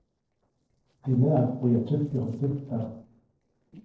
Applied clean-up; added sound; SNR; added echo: neural separator model SepFormer DNS4.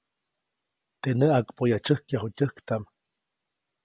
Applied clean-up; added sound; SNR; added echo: none; none; none; none.